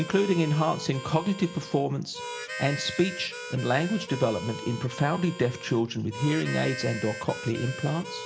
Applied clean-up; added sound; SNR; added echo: none; Harmonica; 11 dB; reverberation time 0.6 s.